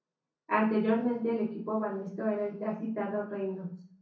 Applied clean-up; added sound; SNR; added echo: none; none; none; reverberation time 0.6 s.